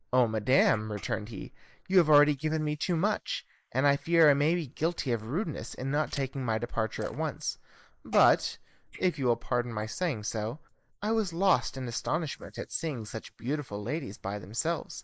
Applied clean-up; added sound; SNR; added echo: neural mask model Resemble Enhance denoiser.